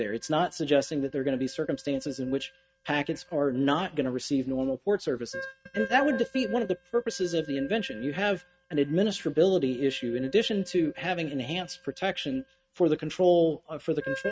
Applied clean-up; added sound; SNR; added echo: neural mask model RNNoise.